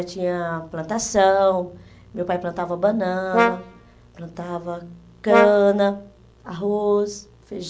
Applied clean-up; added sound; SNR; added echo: none; Brass instrument; 3 dB; none.